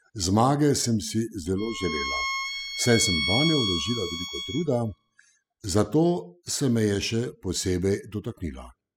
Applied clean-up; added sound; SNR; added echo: classical method spectral subtraction.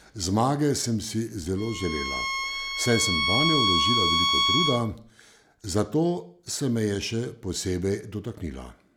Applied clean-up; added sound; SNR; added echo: none; Bowed string instrument; -2 dB; none.